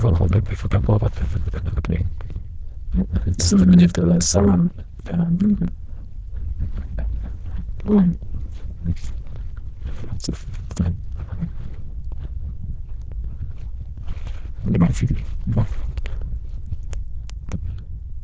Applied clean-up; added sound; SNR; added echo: neural diffusion model UNIVERSE++.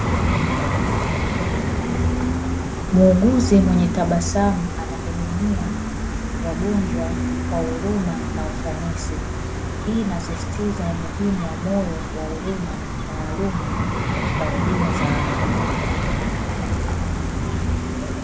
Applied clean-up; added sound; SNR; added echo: none; Gull, seagull + Vehicle; -2 dB; none.